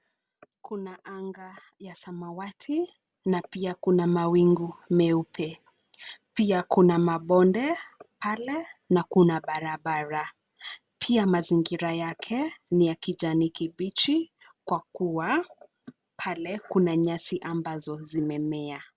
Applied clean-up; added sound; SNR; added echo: none; none; none; none.